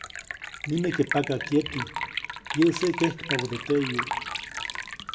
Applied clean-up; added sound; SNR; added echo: none; Liquid; 6 dB; reverberation time 0.9 s.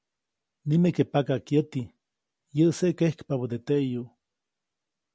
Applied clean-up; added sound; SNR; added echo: none; none; none; none.